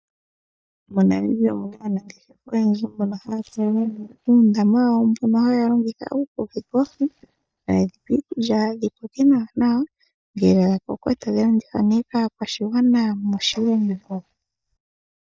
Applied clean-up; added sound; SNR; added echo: neural mask model DeepFilterNet 3.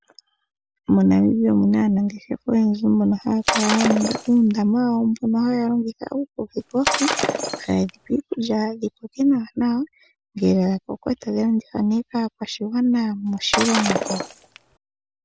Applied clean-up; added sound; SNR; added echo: none; Shatter; 4 dB; none.